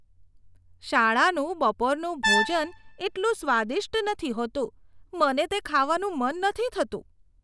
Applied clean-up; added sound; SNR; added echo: none; Brass instrument; 2 dB; none.